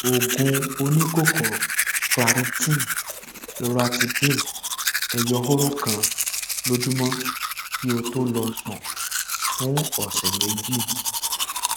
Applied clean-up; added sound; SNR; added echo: none; Domestic sounds, home sounds; 0 dB; none.